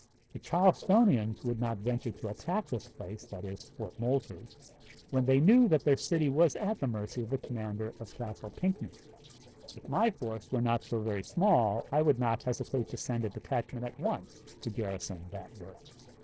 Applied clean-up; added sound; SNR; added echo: neural separator model SepFormer DNS4.